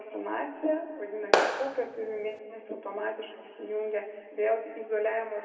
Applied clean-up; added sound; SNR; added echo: none; Clapping; -4 dB; reverberation time 2.0 s.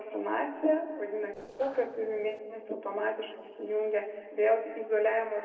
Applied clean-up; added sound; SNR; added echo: neural separator model SepFormer DNS4.